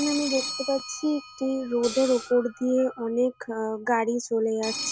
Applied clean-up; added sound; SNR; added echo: none; Hi-hat + Telephone; 11 dB; none.